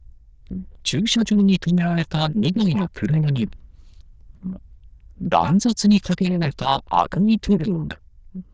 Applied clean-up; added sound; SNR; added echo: neural diffusion model UNIVERSE++.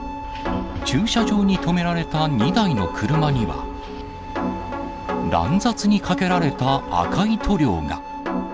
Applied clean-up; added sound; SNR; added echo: none; Bowed string instrument; 15 dB; none.